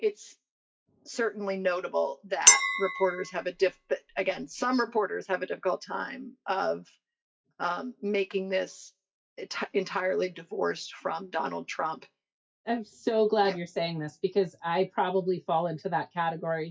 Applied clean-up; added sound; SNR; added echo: classical method WPE with log-MMSE.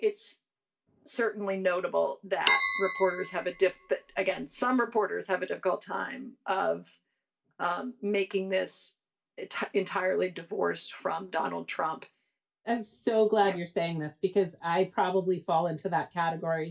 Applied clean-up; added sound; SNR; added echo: none; Chink, clink; -3 dB; reverberation time 0.2 s.